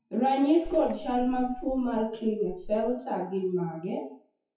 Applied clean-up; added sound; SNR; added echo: classical method WPE with log-MMSE.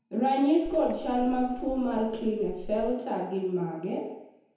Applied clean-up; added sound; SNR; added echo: none; Water / Splash, splatter; 13 dB; reverberation time 1.0 s.